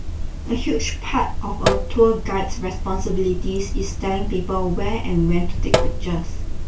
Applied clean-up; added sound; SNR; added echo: none; Sink (filling or washing); -1 dB; reverberation time 0.2 s.